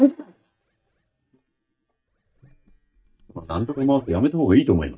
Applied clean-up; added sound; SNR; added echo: neural mask model DeepFilterNet 3.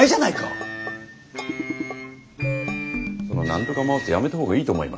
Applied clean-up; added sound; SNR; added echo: none; none; none; none.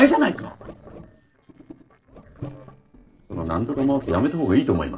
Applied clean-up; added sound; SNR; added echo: neural separator model SepFormer DNS4.